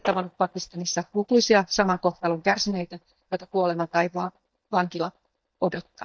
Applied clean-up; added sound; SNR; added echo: neural mask model DeepFilterNet 3.